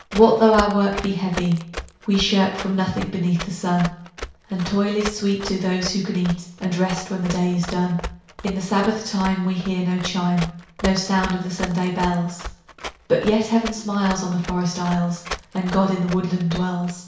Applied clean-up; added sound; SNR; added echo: none; Run; 13 dB; reverberation time 0.6 s.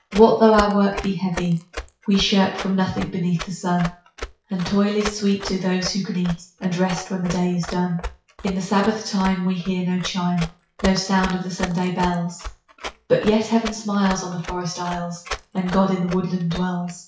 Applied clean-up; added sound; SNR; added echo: classical method WPE with log-MMSE.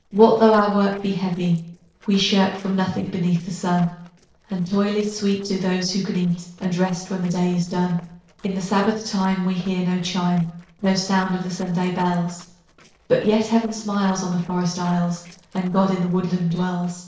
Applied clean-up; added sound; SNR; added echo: neural separator model SepFormer DNS4.